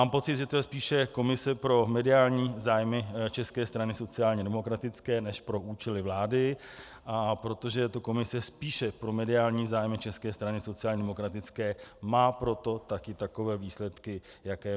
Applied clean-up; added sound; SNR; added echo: none; none; none; none.